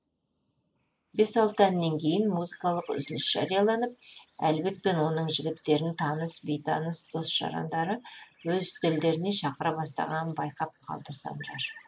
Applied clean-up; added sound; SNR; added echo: neural mask model Resemble Enhance denoiser.